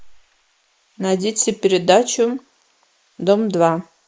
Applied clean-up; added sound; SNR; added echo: neural mask model Resemble Enhance denoiser.